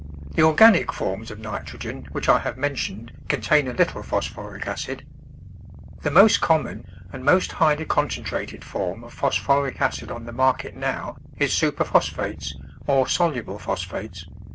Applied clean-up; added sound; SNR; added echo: none; Purr; 15 dB; none.